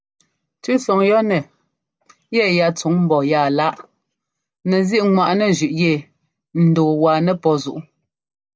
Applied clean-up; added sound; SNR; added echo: none; none; none; none.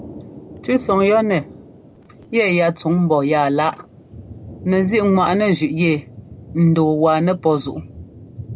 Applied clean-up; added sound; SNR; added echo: none; Thunder; 18 dB; none.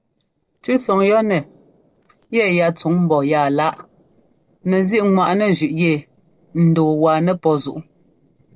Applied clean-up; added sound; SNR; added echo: neural separator model SepFormer DNS4.